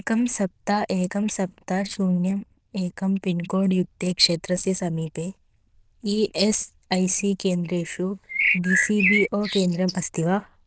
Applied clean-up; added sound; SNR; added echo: neural diffusion model UNIVERSE++.